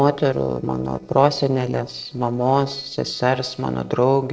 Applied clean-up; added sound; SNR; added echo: neural separator model SepFormer DNS4.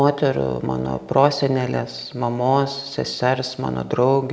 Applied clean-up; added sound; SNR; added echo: none; none; none; none.